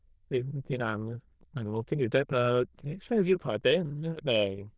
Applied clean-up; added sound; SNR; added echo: neural diffusion model UNIVERSE++.